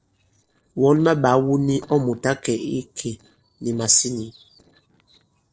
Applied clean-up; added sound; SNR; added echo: neural separator model SepFormer DNS4.